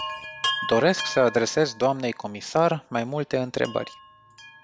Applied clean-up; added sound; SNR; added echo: none; Chime; 10 dB; none.